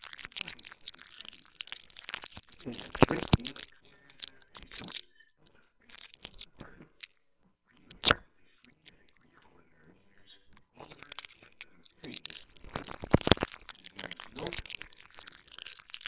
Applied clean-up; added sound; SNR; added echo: neural separator model SepFormer WHAMR!.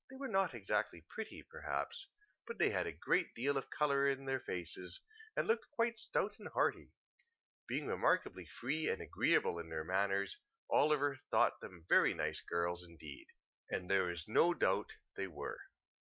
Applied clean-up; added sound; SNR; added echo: none; none; none; none.